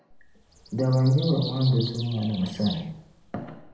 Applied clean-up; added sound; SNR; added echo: none; Bird vocalization, bird call, bird song; 16 dB; reverberation time 0.8 s.